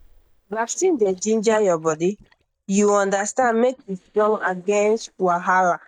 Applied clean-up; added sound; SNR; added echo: neural mask model DeepFilterNet 3.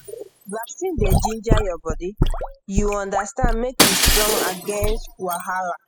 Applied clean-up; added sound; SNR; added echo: classical method spectral subtraction.